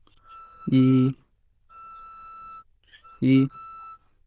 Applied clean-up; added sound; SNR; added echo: neural diffusion model UNIVERSE++.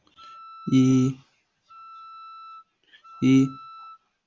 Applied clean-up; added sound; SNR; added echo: none; Wind instrument, woodwind instrument; 20 dB; none.